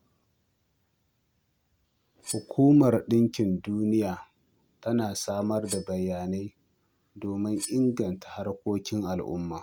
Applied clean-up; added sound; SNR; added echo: none; Cutlery, silverware; 16 dB; none.